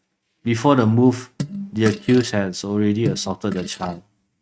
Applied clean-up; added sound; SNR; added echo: neural mask model RNNoise.